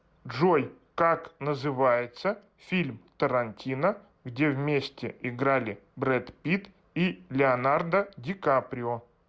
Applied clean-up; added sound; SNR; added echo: none; none; none; none.